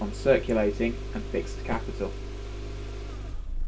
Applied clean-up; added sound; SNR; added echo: none; Engine starting; 3 dB; reverberation time 0.2 s.